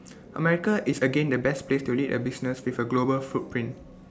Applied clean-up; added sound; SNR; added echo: none; none; none; none.